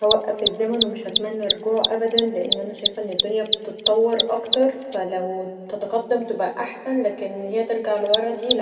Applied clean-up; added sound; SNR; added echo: none; Mechanisms; 3 dB; reverberation time 1.9 s.